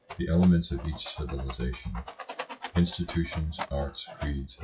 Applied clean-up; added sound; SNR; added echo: classical method WPE with log-MMSE.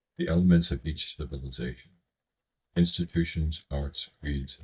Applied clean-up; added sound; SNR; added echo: neural mask model DeepFilterNet 3.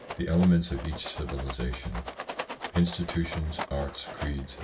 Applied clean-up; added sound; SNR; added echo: none; Rattle; 10 dB; reverberation time 0.2 s.